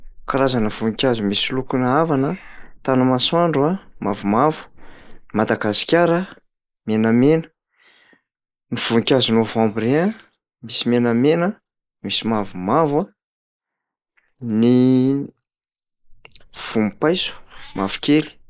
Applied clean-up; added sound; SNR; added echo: neural mask model Resemble Enhance denoiser.